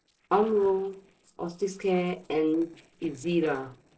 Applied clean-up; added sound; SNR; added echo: neural separator model SepFormer DNS4.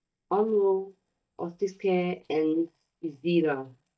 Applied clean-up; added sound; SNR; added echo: neural mask model DeepFilterNet 3.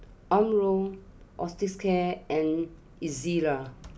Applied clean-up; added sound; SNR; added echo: none; none; none; none.